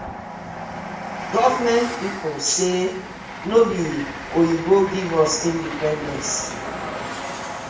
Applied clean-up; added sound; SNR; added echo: none; Train; 9 dB; reverberation time 0.6 s.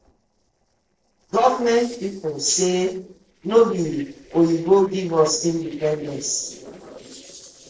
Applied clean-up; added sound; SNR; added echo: neural separator model SepFormer DNS4.